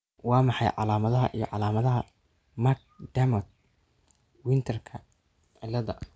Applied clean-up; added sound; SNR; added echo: none; none; none; none.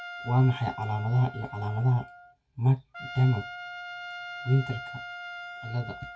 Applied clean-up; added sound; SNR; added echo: none; Trumpet; 13 dB; reverberation time 0.1 s.